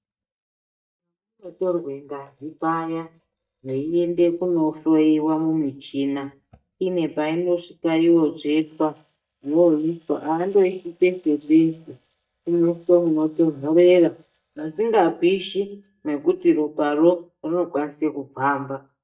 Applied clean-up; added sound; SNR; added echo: neural mask model DeepFilterNet 3.